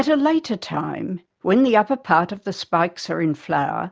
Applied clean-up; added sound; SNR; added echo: none; none; none; none.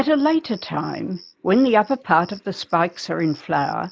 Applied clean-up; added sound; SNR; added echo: neural mask model Resemble Enhance denoiser.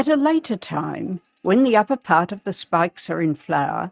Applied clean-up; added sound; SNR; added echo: neural mask model RNNoise.